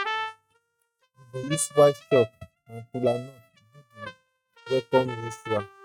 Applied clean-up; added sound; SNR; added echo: neural mask model RNNoise.